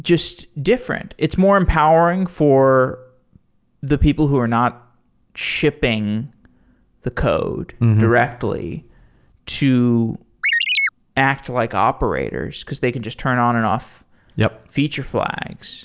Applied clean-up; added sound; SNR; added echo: none; Chirp, tweet; -1 dB; none.